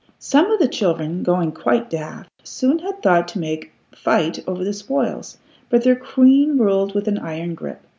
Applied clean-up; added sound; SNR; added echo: none; none; none; none.